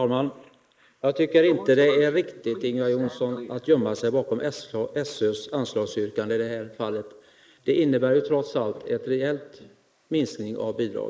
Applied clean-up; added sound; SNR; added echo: neural mask model Resemble Enhance denoiser.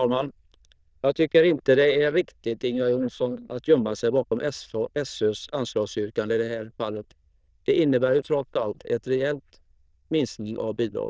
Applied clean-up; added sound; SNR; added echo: neural diffusion model UNIVERSE++.